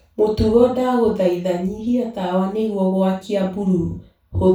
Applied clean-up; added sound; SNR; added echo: none; none; none; reverberation time 0.3 s.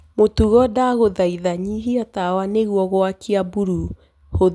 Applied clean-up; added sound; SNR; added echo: none; none; none; none.